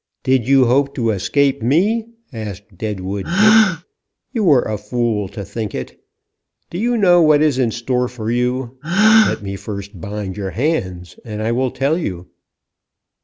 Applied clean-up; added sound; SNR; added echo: none; Gasp; 5 dB; none.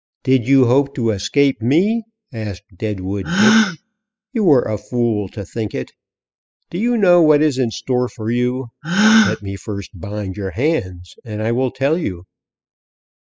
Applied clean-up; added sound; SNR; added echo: classical method spectral subtraction.